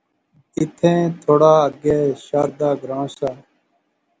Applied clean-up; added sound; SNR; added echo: none; none; none; none.